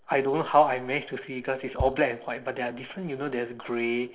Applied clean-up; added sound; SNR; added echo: neural separator model SepFormer DNS4.